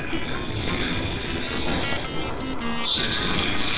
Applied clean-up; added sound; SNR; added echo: neural separator model SepFormer WHAMR!.